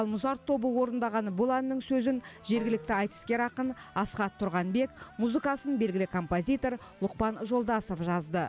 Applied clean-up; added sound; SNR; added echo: none; Wind instrument, woodwind instrument; 15 dB; none.